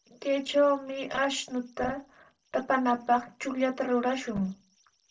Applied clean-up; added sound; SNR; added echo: neural separator model SepFormer DNS4.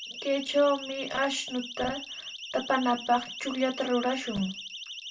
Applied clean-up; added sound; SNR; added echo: none; Siren; 11 dB; reverberation time 0.2 s.